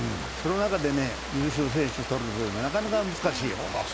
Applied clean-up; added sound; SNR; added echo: none; Water; 8 dB; none.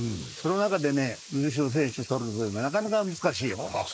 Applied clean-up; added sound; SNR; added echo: neural mask model Resemble Enhance denoiser.